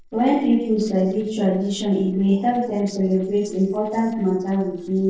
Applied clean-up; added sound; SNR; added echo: neural separator model SepFormer DNS4.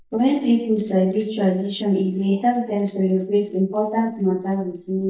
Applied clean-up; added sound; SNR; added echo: neural mask model DeepFilterNet 3.